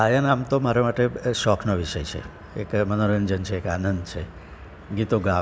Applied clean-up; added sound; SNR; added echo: none; none; none; none.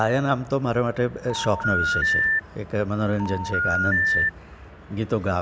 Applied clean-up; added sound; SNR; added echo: none; Telephone; -1 dB; none.